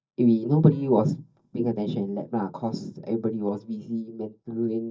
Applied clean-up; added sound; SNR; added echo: neural mask model DeepFilterNet 3.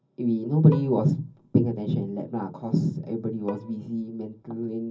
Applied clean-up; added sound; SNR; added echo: none; Bowed string instrument; 18 dB; reverberation time 0.4 s.